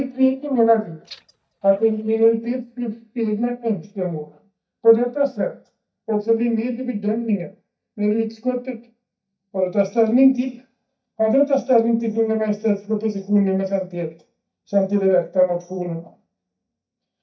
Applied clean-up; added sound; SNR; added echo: neural mask model DeepFilterNet 3.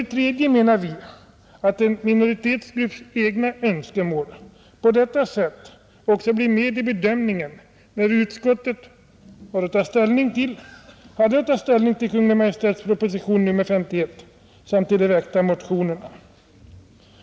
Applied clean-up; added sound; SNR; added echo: none; none; none; none.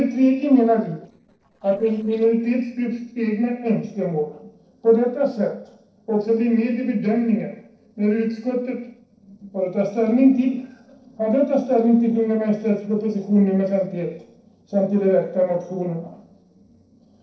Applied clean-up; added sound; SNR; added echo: neural separator model SepFormer DNS4.